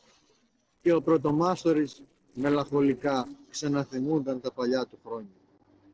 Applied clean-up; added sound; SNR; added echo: neural separator model SepFormer DNS4.